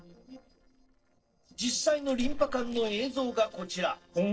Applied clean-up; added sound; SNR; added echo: neural separator model SepFormer DNS4.